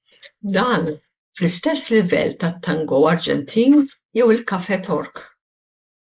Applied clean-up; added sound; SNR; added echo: neural mask model Resemble Enhance denoiser.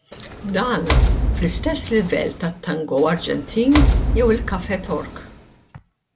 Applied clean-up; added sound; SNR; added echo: none; Door; 0 dB; none.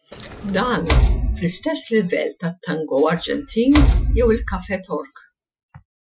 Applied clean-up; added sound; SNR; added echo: classical method Wiener filter.